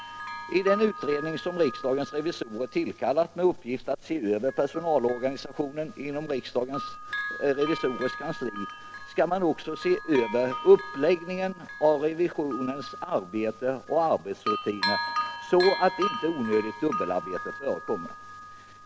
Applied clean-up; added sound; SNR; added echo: none; Bell; 9 dB; none.